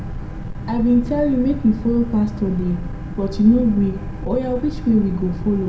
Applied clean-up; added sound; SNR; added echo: none; Boat, Water vehicle; 8 dB; reverberation time 0.4 s.